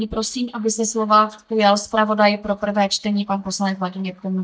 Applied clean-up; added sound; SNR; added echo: neural mask model DeepFilterNet 3.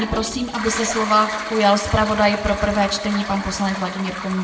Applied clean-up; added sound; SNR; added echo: none; Toilet flush; 9 dB; reverberation time 1.3 s.